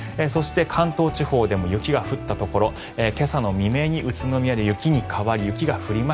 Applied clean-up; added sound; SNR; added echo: none; none; none; none.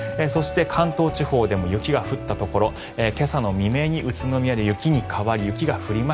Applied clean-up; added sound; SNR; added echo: none; Chink, clink; 16 dB; none.